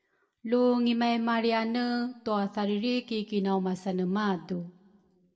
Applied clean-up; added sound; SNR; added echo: none; none; none; reverberation time 0.8 s.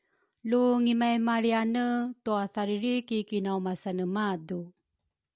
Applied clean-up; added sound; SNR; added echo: none; none; none; none.